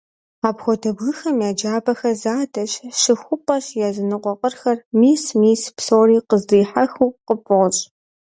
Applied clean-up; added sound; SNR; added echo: none; none; none; none.